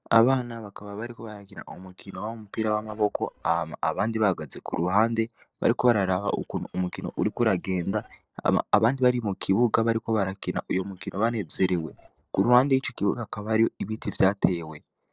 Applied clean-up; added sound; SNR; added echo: neural separator model SepFormer DNS4.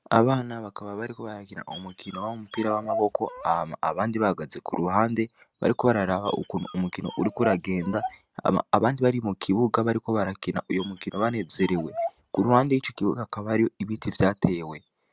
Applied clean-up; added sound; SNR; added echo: none; Dog; 14 dB; none.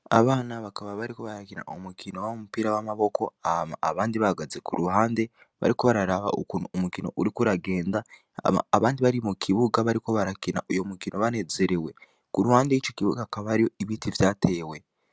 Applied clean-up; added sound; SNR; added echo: none; none; none; none.